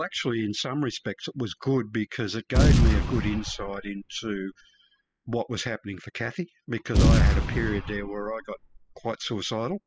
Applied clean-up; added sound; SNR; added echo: classical method spectral subtraction.